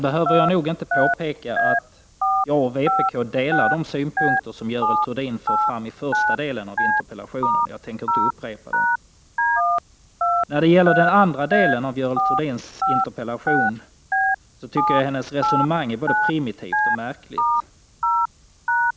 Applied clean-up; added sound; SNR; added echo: none; Telephone; -1 dB; none.